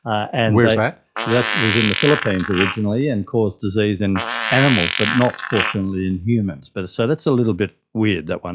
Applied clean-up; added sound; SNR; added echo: classical method log-MMSE.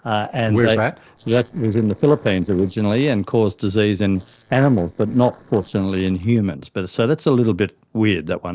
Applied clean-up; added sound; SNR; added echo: neural separator model SepFormer DNS4.